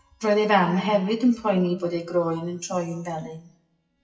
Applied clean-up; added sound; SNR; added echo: classical method WPE with log-MMSE.